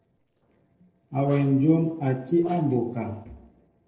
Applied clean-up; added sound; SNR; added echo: neural separator model SepFormer DNS4.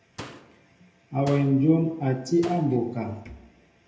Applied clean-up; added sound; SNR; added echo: none; Slam; 20 dB; reverberation time 0.7 s.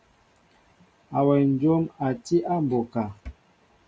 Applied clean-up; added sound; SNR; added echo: none; none; none; none.